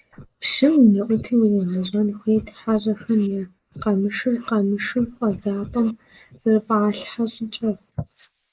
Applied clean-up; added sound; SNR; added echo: neural mask model Resemble Enhance denoiser.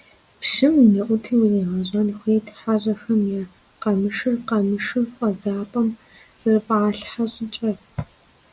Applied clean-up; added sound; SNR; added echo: none; none; none; none.